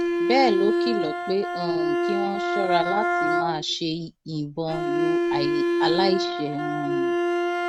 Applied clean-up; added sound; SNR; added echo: neural mask model RNNoise.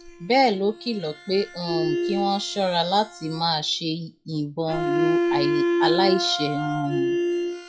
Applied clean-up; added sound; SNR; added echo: classical method log-MMSE.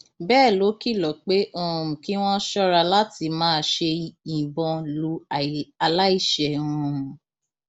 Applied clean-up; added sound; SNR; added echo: none; none; none; none.